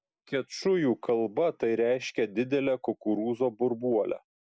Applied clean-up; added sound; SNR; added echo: none; none; none; none.